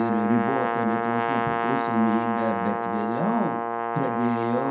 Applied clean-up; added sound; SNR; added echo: none; Brass instrument; 0 dB; reverberation time 0.4 s.